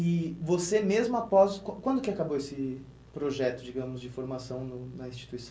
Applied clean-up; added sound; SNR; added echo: none; none; none; none.